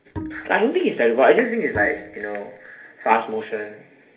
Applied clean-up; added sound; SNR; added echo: none; Bowed string instrument; 14 dB; reverberation time 0.3 s.